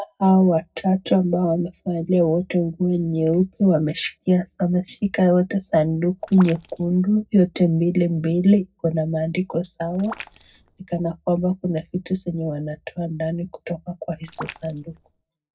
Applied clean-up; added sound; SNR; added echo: neural separator model SepFormer DNS4.